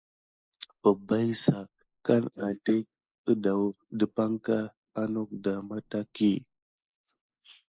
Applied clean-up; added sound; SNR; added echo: neural mask model Resemble Enhance denoiser.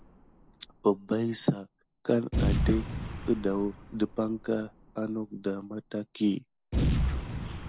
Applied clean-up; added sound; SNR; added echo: none; Boom; 2 dB; none.